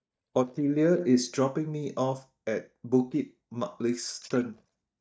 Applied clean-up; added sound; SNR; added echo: neural mask model DeepFilterNet 3.